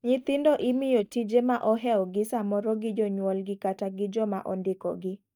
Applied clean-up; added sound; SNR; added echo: neural mask model DeepFilterNet 3.